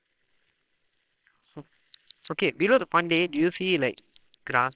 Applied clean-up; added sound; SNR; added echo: neural separator model SepFormer WHAMR!.